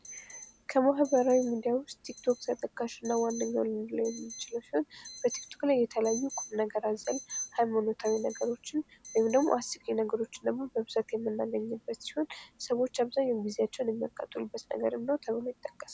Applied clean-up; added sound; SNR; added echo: none; Alarm; 18 dB; none.